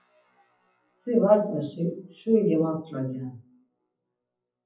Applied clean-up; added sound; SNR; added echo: classical method WPE with log-MMSE.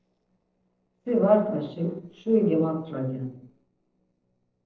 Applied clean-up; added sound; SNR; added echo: neural separator model SepFormer DNS4.